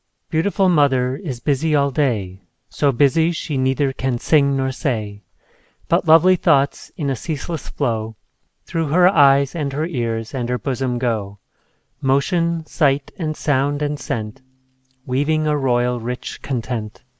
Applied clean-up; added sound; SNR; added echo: none; none; none; none.